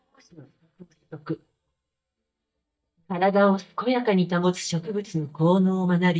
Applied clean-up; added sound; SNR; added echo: neural mask model DeepFilterNet 3.